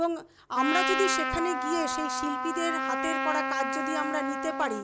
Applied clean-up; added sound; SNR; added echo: none; Trumpet; 0 dB; none.